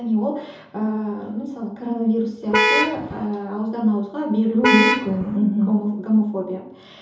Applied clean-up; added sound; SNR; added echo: none; Vehicle horn, car horn, honking; -2 dB; reverberation time 2.8 s.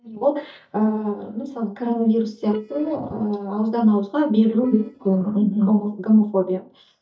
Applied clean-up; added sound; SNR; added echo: neural mask model DeepFilterNet 3.